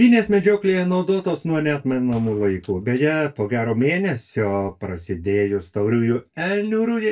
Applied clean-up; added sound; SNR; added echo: neural mask model DeepFilterNet 3.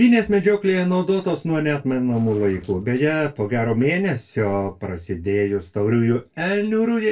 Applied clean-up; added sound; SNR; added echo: neural separator model SepFormer DNS4.